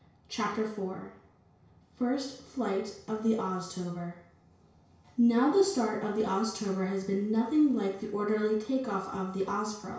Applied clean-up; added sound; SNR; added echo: none; none; none; reverberation time 0.6 s.